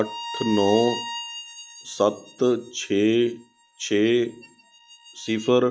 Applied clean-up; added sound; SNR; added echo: classical method log-MMSE.